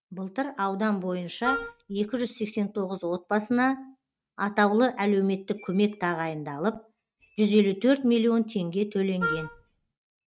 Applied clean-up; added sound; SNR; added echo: neural mask model RNNoise.